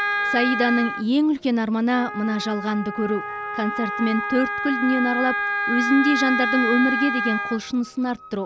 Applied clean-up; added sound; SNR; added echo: none; Wind instrument, woodwind instrument; 3 dB; none.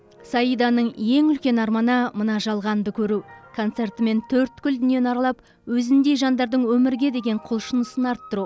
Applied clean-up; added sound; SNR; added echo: none; none; none; none.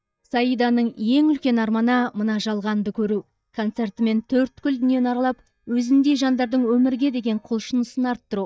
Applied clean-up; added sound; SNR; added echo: neural mask model DeepFilterNet 3.